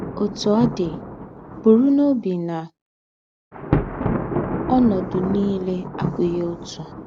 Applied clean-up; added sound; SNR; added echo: none; Thunder; 6 dB; none.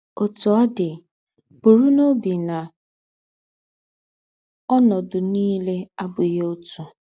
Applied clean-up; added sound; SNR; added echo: none; none; none; none.